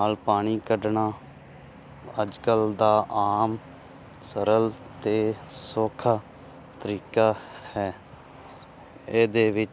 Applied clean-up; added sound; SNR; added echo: none; none; none; none.